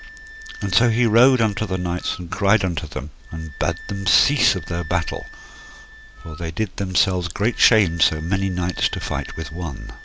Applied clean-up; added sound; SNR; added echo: none; Wind instrument, woodwind instrument; 19 dB; none.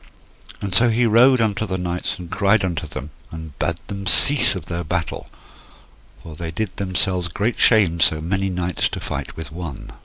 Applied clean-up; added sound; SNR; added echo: neural mask model Resemble Enhance denoiser.